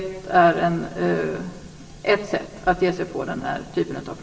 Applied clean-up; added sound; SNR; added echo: none; none; none; reverberation time 2.3 s.